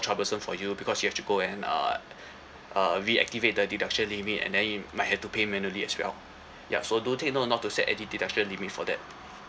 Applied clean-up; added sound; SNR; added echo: none; none; none; none.